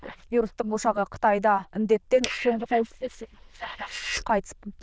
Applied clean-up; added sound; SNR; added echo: neural diffusion model UNIVERSE++.